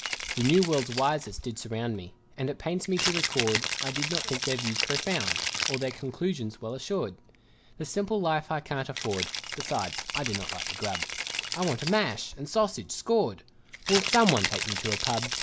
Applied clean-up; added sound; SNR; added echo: none; Rattle (instrument); 4 dB; none.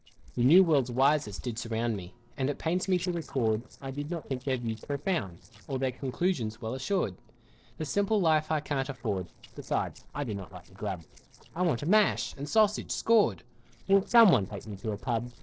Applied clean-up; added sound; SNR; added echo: neural separator model SepFormer DNS4.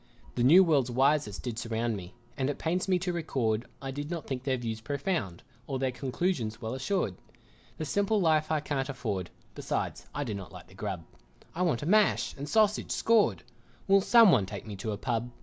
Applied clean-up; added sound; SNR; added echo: none; none; none; none.